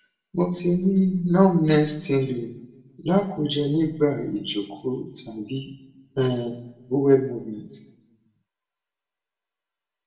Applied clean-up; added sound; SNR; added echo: none; none; none; reverberation time 0.7 s.